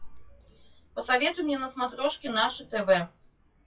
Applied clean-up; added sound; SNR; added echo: classical method WPE with log-MMSE.